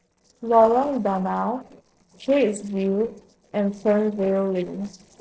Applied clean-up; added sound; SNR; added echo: neural separator model SepFormer DNS4.